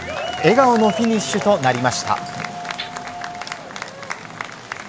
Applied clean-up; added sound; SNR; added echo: none; none; none; none.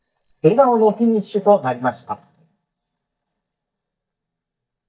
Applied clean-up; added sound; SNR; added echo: neural mask model DeepFilterNet 3.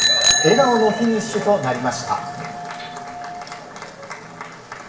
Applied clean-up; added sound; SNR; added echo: none; Bicycle bell; 4 dB; reverberation time 0.8 s.